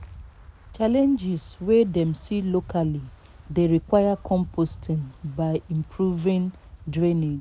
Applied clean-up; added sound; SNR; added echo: none; Wind; 20 dB; none.